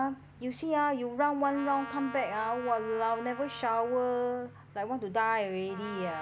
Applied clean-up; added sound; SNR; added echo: none; Trumpet; 15 dB; none.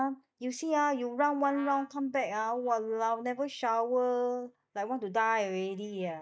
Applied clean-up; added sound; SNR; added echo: neural mask model DeepFilterNet 3.